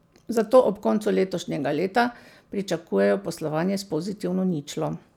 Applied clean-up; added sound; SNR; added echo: none; none; none; none.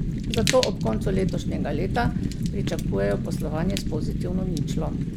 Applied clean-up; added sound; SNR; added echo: none; Fire; -2 dB; none.